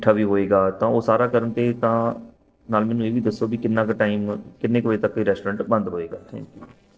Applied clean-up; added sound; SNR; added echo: neural separator model SepFormer DNS4.